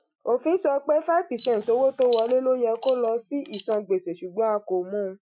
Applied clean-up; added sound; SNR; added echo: classical method Wiener filter.